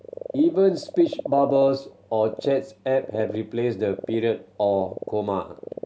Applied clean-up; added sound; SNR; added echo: none; Frog; 12 dB; none.